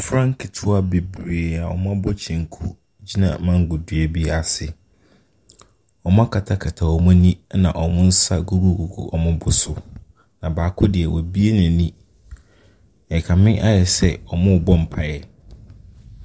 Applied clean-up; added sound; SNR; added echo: none; none; none; none.